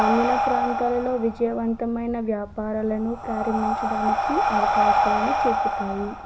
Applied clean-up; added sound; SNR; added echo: none; Breathing; -2 dB; none.